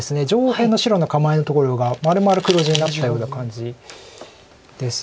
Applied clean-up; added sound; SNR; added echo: none; none; none; none.